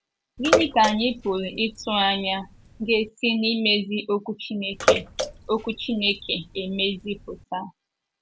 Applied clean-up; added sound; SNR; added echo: none; Bathtub (filling or washing) / Water / Splash, splatter; 3 dB; none.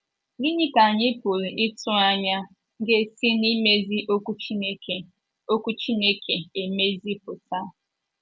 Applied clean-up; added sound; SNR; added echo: none; none; none; none.